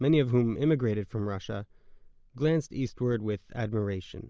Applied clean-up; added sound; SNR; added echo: none; none; none; none.